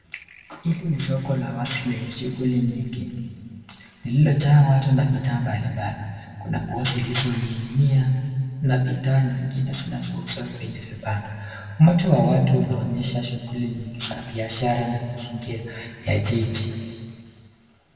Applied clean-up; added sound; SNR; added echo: none; none; none; reverberation time 2.1 s.